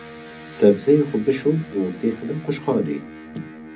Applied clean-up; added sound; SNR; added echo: none; Electric guitar; 17 dB; reverberation time 0.4 s.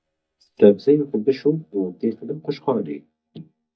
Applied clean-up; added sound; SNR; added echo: neural mask model DeepFilterNet 3.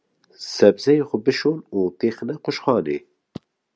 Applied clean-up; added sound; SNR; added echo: none; none; none; none.